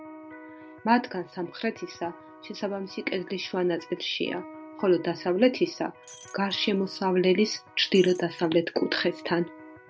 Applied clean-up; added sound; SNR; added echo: none; Shatter + Electric guitar; 19 dB; none.